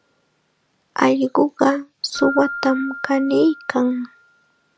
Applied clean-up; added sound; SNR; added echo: none; Keyboard (musical); 14 dB; none.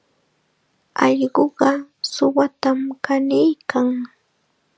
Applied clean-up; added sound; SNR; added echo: none; none; none; none.